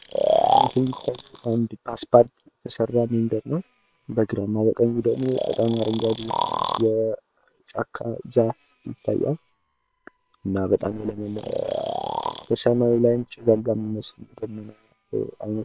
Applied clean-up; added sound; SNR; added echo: neural separator model SepFormer WHAM!.